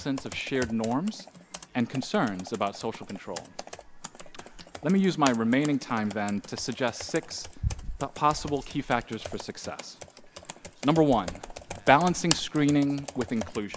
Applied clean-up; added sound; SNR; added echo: none; Computer keyboard; 12 dB; none.